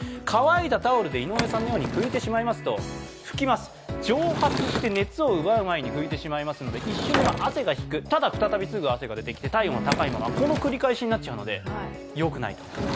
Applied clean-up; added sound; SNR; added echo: none; Sliding door / Wood; 8 dB; none.